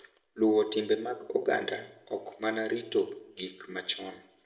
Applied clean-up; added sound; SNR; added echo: none; none; none; reverberation time 0.7 s.